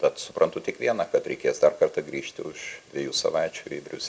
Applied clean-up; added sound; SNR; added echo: none; none; none; reverberation time 0.6 s.